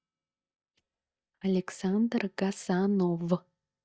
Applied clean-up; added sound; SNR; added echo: neural mask model DeepFilterNet 3.